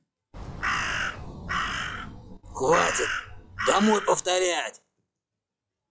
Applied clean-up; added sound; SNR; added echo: classical method log-MMSE.